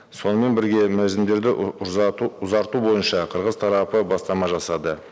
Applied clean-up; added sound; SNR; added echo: none; none; none; none.